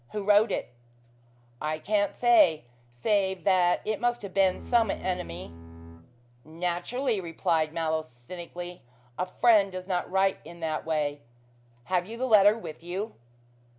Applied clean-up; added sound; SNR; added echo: none; Bowed string instrument; 14 dB; none.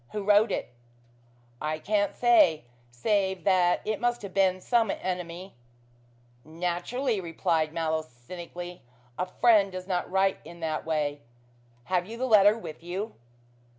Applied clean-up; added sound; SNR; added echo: none; none; none; none.